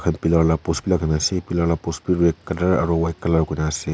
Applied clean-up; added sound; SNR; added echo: none; none; none; none.